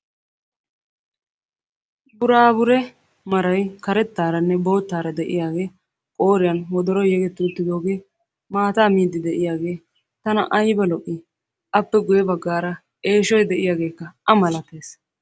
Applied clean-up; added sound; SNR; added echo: none; none; none; none.